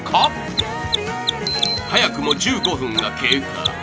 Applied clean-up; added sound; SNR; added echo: none; Mechanisms; 5 dB; none.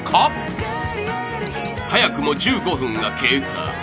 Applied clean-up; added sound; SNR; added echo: none; none; none; none.